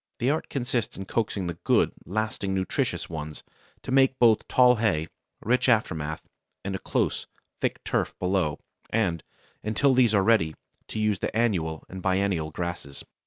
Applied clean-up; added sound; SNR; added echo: none; none; none; none.